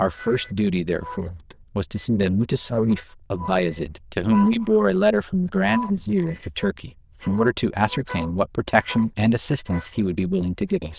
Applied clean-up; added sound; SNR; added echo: neural diffusion model UNIVERSE++.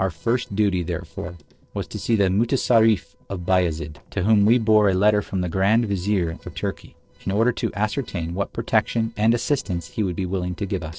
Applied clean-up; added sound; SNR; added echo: neural separator model SepFormer DNS4.